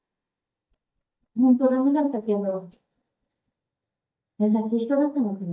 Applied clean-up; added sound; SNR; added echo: neural mask model DeepFilterNet 3.